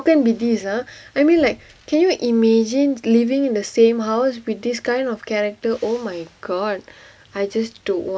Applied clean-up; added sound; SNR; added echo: none; none; none; none.